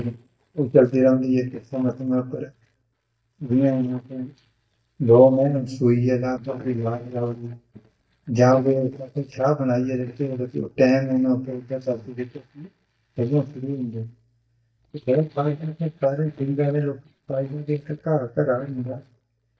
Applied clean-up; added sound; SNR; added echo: neural mask model DeepFilterNet 3.